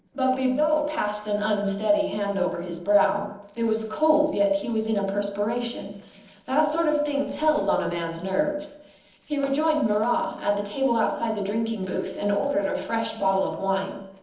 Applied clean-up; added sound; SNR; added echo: neural separator model SepFormer DNS4.